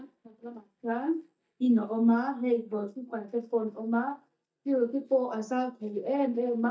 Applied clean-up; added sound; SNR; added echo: neural mask model DeepFilterNet 3.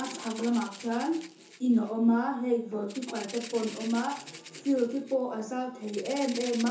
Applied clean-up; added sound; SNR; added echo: none; Rattle (instrument); 16 dB; reverberation time 0.6 s.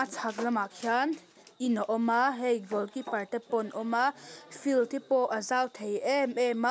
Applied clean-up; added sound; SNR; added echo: none; none; none; none.